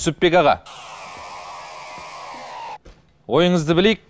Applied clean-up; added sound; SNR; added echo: none; Sawing; 14 dB; none.